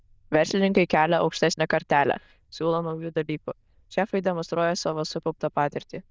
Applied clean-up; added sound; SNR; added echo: neural diffusion model UNIVERSE++.